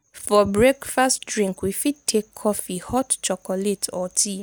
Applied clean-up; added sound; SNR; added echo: none; none; none; none.